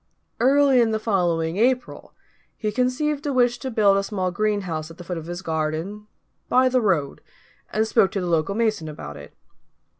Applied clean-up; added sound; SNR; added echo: none; none; none; none.